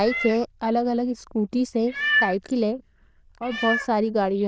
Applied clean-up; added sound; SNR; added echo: neural diffusion model UNIVERSE++.